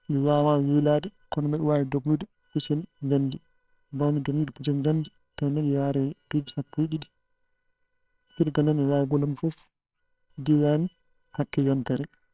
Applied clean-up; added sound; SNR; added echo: neural separator model SepFormer WHAMR!.